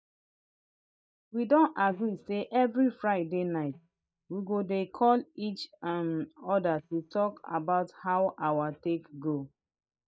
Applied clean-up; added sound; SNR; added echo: neural mask model DeepFilterNet 3.